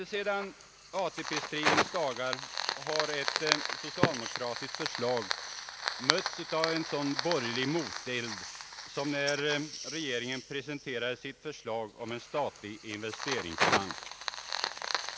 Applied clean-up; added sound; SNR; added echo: none; Fire; 0 dB; none.